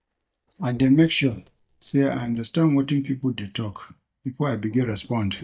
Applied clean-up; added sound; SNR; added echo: neural mask model DeepFilterNet 3.